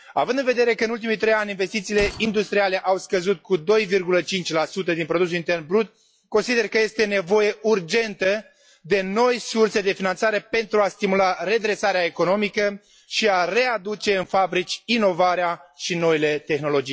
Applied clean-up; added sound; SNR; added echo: classical method log-MMSE.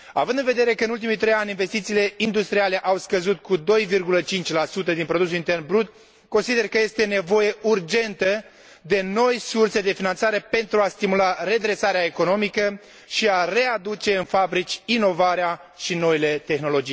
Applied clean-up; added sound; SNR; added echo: none; none; none; none.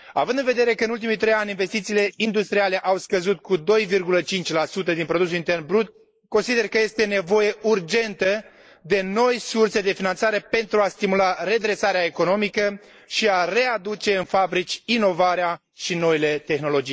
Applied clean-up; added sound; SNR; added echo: neural mask model Resemble Enhance denoiser.